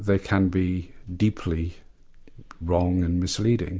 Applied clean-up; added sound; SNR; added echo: none; none; none; none.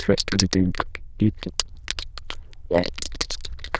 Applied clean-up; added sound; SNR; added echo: neural diffusion model UNIVERSE++.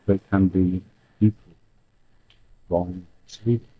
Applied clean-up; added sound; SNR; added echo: neural mask model DeepFilterNet 3.